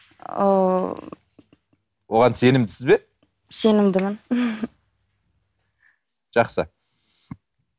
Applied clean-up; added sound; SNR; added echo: none; none; none; none.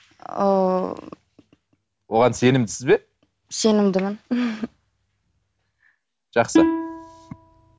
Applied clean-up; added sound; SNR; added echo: none; Plucked string instrument; -1 dB; none.